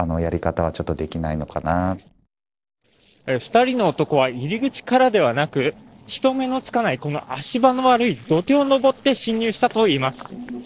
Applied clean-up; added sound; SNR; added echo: neural separator model SepFormer DNS4.